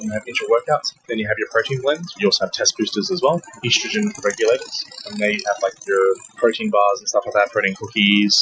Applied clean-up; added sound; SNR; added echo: classical method Wiener filter.